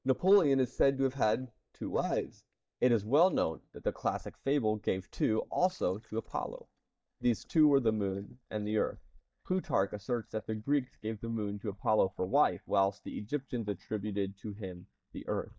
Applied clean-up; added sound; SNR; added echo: neural mask model DeepFilterNet 3.